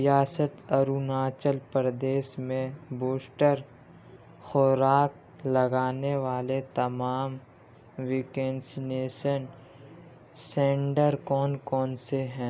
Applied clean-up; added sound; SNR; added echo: none; none; none; none.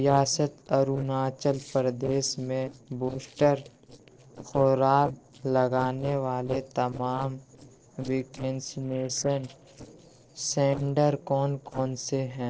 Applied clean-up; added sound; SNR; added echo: neural separator model SepFormer DNS4.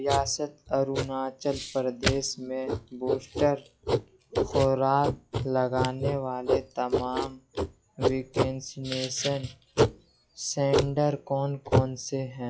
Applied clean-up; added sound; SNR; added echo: classical method log-MMSE.